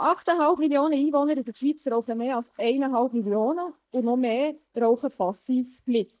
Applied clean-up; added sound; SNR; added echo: neural mask model DeepFilterNet 3.